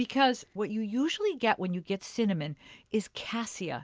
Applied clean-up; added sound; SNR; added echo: none; none; none; none.